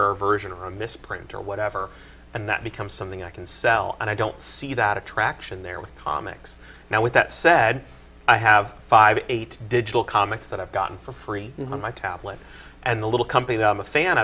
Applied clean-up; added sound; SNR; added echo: none; none; none; none.